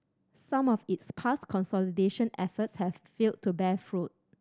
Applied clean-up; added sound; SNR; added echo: none; none; none; none.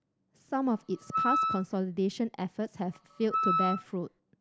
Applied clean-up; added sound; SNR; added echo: none; Wind instrument, woodwind instrument; 0 dB; none.